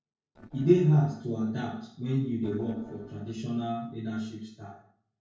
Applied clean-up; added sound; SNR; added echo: neural separator model SepFormer DNS4.